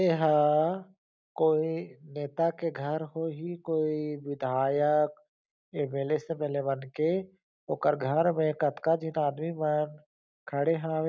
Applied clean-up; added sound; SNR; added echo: none; none; none; none.